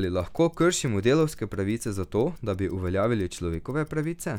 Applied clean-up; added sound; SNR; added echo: none; Tick-tock; 19 dB; none.